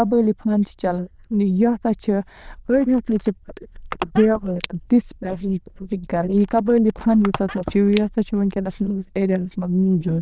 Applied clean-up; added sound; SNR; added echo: neural diffusion model UNIVERSE++.